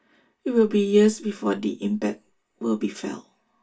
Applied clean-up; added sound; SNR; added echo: none; none; none; reverberation time 0.2 s.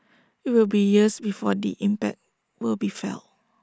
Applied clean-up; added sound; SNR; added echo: none; none; none; none.